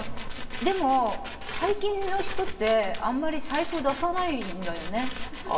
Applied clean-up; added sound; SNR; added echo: none; Tools; 14 dB; reverberation time 2.0 s.